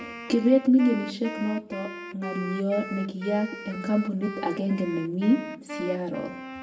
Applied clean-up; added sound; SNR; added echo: none; Wind instrument, woodwind instrument; 12 dB; reverberation time 0.6 s.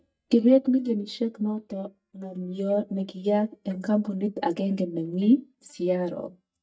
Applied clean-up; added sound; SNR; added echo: neural mask model DeepFilterNet 3.